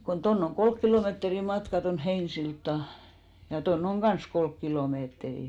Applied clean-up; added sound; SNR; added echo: none; none; none; none.